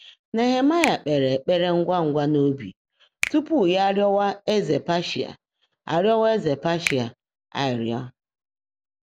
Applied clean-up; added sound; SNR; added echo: none; Finger snapping; 14 dB; none.